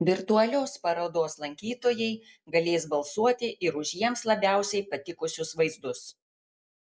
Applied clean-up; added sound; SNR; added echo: none; none; none; none.